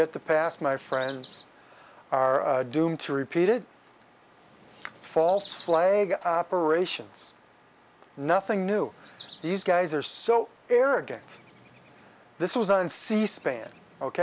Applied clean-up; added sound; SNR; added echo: none; Chirp, tweet; 18 dB; none.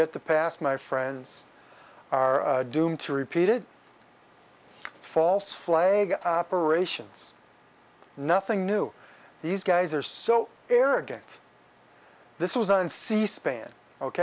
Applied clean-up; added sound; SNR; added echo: none; none; none; none.